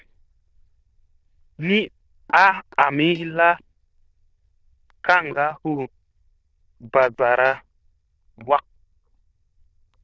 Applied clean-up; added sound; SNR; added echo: neural diffusion model UNIVERSE++.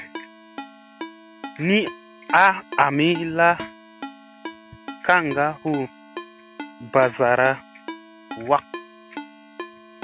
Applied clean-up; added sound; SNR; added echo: none; Ringtone; 15 dB; none.